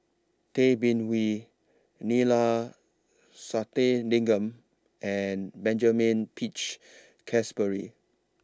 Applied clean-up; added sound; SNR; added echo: none; none; none; none.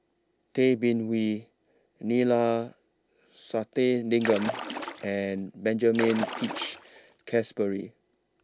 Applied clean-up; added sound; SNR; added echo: none; Splash, splatter; 7 dB; none.